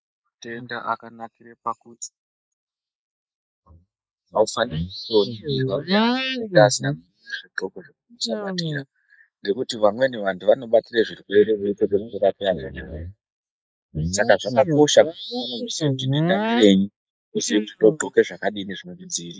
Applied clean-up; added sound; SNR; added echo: neural mask model Resemble Enhance denoiser.